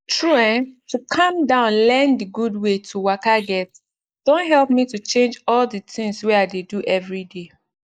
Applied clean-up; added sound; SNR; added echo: neural mask model Resemble Enhance denoiser.